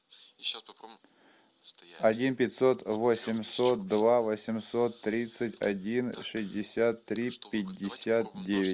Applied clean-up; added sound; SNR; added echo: none; none; none; none.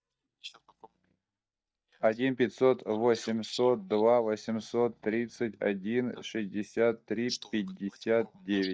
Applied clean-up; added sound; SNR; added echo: neural mask model DeepFilterNet 3.